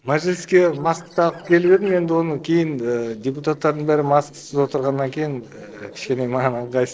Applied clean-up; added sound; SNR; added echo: neural separator model SepFormer DNS4.